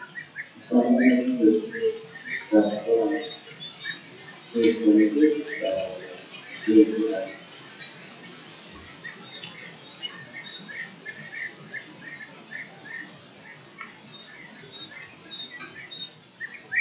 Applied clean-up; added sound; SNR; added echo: classical method WPE with log-MMSE.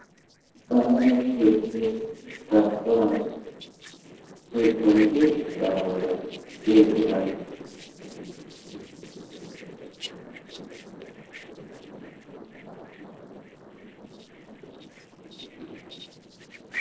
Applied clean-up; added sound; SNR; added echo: neural separator model SepFormer DNS4.